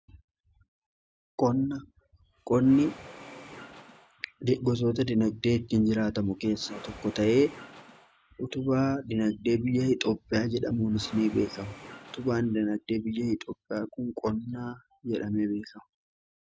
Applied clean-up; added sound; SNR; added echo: none; Engine / Mechanisms + Bowed string instrument; 20 dB; none.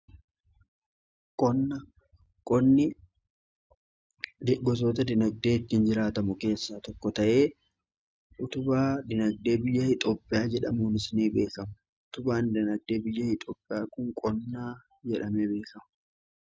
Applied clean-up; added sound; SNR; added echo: none; none; none; none.